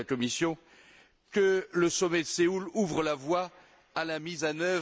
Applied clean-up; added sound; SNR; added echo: none; none; none; none.